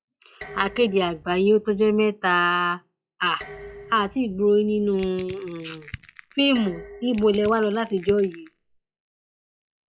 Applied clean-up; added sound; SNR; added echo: classical method log-MMSE.